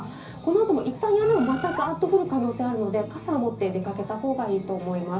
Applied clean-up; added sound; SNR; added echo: none; Bird; 8 dB; reverberation time 0.5 s.